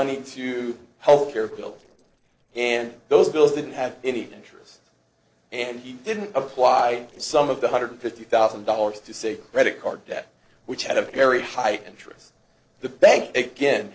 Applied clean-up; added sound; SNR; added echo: neural separator model SepFormer DNS4.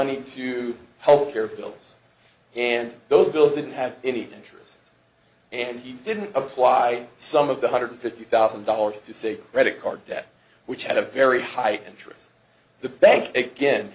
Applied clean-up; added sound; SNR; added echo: none; none; none; none.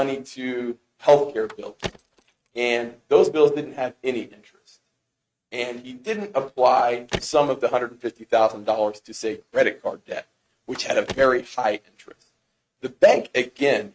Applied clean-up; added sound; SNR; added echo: neural mask model RNNoise.